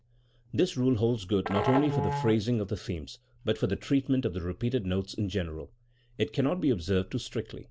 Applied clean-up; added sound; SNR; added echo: none; Musical instrument; 5 dB; none.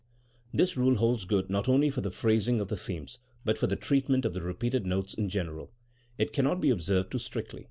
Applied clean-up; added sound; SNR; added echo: none; none; none; none.